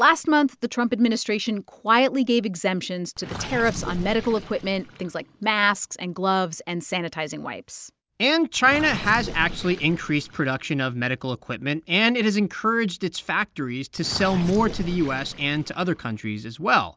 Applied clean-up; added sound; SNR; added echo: none; Gurgling; 15 dB; none.